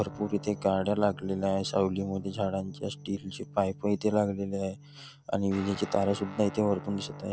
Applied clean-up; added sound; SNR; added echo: none; Guitar; 15 dB; none.